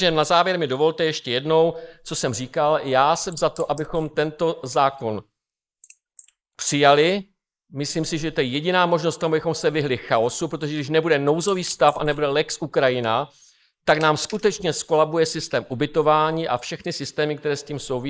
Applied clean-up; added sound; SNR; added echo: neural mask model Resemble Enhance denoiser.